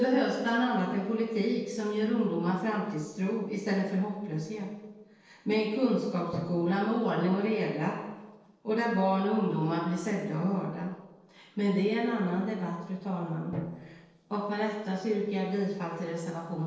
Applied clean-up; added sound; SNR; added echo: neural separator model SepFormer DNS4.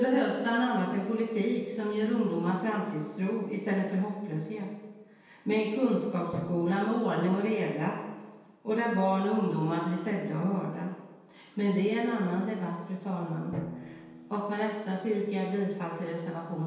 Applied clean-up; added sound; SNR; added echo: none; Drum; 19 dB; reverberation time 1.2 s.